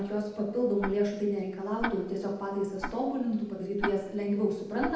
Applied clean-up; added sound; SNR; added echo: none; Tick-tock; 11 dB; reverberation time 0.8 s.